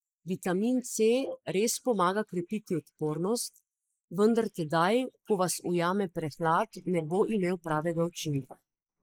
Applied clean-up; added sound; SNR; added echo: neural mask model Resemble Enhance denoiser.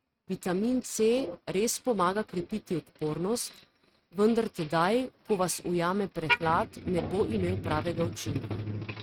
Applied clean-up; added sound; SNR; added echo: neural mask model RNNoise.